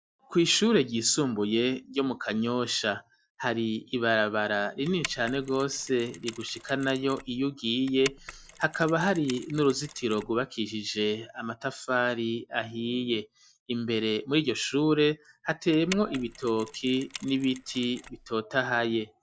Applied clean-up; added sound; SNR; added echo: none; Mechanisms; 16 dB; none.